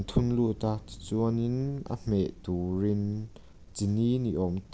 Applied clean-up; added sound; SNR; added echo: none; none; none; none.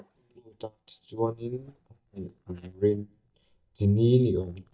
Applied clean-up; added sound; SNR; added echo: neural mask model DeepFilterNet 3.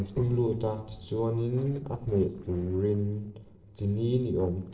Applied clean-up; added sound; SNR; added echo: neural separator model SepFormer DNS4.